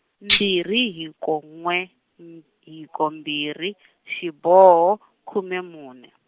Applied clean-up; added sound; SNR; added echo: none; Tambourine; 3 dB; none.